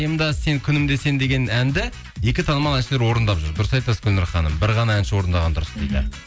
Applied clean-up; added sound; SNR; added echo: none; none; none; none.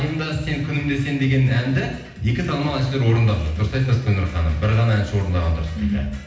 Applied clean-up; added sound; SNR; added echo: none; none; none; reverberation time 0.8 s.